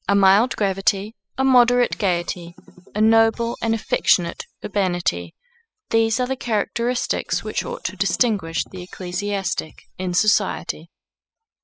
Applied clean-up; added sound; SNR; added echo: classical method spectral subtraction.